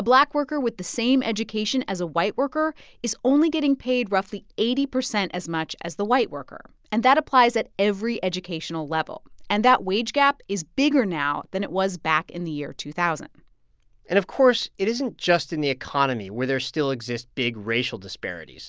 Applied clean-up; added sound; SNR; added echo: none; none; none; none.